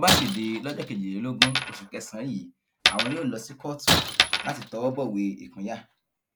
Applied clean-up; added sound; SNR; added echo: none; Coin (dropping) + Shatter; -3 dB; none.